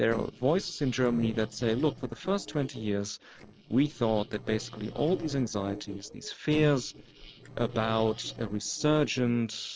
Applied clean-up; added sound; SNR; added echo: neural separator model SepFormer DNS4.